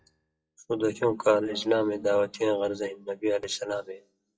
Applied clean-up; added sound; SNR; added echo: classical method WPE with log-MMSE.